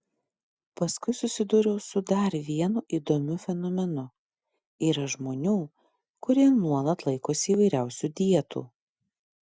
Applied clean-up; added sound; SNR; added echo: none; none; none; none.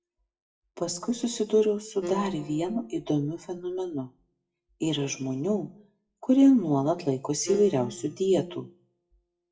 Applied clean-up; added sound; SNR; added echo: classical method WPE with log-MMSE.